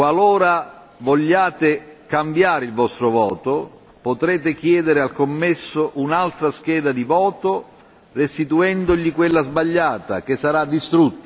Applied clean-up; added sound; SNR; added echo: none; none; none; none.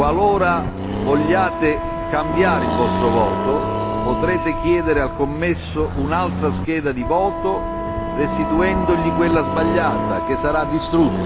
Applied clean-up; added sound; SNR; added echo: none; Wind instrument, woodwind instrument + Accelerating, revving, vroom; 2 dB; none.